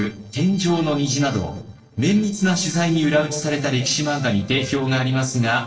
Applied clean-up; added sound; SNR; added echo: neural separator model SepFormer DNS4.